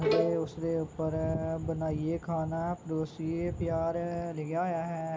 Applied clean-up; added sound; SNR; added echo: none; Bowed string instrument; 2 dB; none.